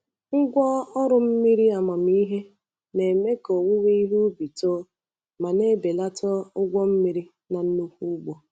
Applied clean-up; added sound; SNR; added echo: none; none; none; none.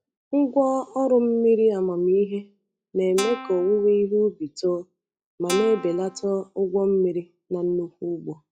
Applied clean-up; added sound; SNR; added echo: classical method log-MMSE.